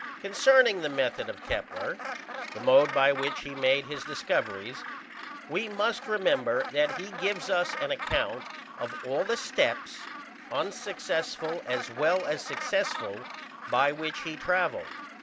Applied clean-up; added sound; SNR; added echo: none; Gull, seagull; 10 dB; none.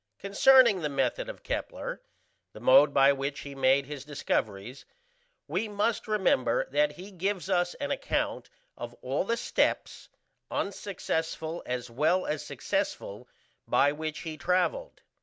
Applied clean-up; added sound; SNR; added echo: none; none; none; none.